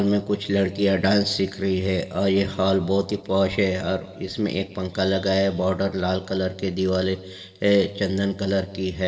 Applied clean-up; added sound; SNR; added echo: none; none; none; reverberation time 1.6 s.